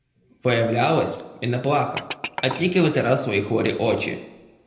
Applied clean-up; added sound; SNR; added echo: none; Glass; 14 dB; reverberation time 0.7 s.